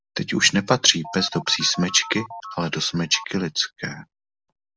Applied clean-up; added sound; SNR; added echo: none; Telephone; 14 dB; none.